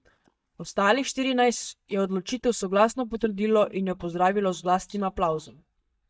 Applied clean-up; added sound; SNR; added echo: neural mask model DeepFilterNet 3.